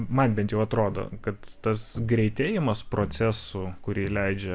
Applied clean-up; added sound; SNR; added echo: none; Crowd; 19 dB; none.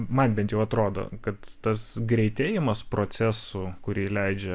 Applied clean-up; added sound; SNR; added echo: none; none; none; none.